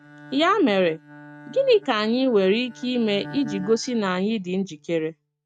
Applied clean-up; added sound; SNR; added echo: neural mask model RNNoise.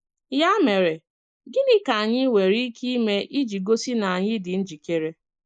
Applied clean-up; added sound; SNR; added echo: neural mask model Resemble Enhance denoiser.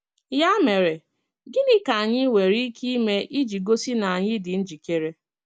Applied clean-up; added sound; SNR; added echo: none; none; none; none.